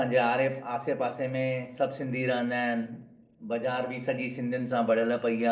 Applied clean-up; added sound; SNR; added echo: neural separator model SepFormer DNS4.